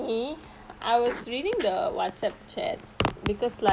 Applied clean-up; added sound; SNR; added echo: none; none; none; none.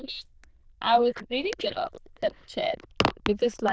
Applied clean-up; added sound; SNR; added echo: neural diffusion model UNIVERSE++.